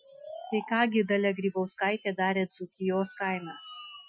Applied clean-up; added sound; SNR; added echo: classical method Wiener filter.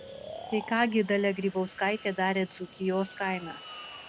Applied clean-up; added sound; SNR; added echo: none; Breathing + Fixed-wing aircraft, airplane; 15 dB; none.